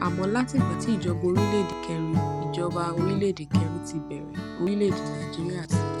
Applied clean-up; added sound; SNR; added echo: none; Acoustic guitar / Strum; 0 dB; none.